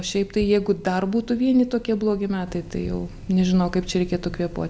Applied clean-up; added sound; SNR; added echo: none; none; none; none.